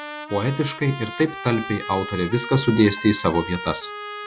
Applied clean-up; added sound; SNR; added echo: none; Trumpet; 11 dB; none.